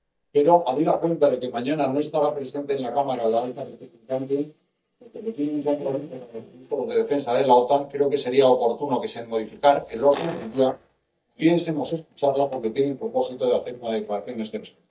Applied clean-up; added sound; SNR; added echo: neural mask model DeepFilterNet 3.